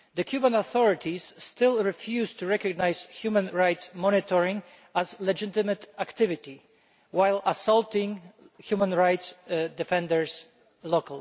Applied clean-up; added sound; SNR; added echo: none; none; none; none.